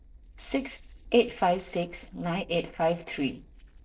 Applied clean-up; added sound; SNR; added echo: neural separator model SepFormer DNS4.